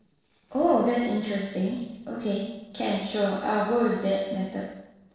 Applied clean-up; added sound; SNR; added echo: neural separator model SepFormer DNS4.